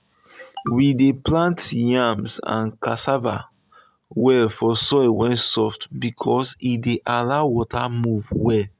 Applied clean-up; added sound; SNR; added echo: none; none; none; none.